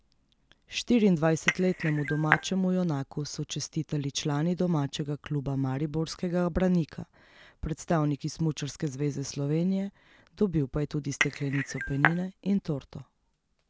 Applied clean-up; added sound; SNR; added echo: none; Cutlery, silverware / Dishes, pots, and pans / Chink, clink; 1 dB; none.